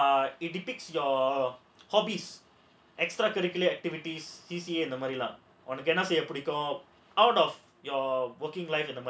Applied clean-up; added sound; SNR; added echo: none; none; none; none.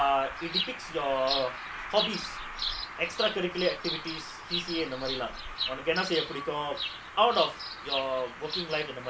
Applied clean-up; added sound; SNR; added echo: none; Bird vocalization, bird call, bird song; 5 dB; none.